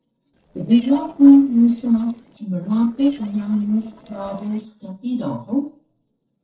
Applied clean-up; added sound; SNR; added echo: neural separator model SepFormer DNS4.